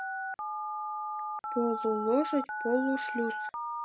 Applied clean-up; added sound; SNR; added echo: none; Telephone; 3 dB; none.